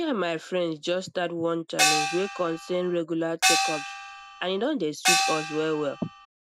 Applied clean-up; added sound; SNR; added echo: none; Gong; -2 dB; none.